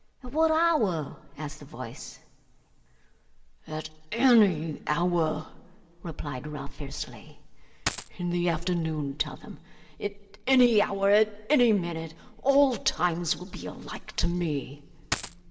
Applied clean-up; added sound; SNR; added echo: none; Coin (dropping); 4 dB; reverberation time 1.2 s.